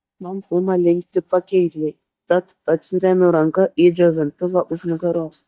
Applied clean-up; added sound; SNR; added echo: neural mask model DeepFilterNet 3.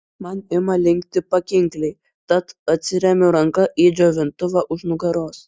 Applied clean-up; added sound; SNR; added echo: none; none; none; none.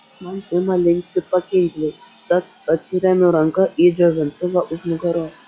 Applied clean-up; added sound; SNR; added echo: classical method log-MMSE.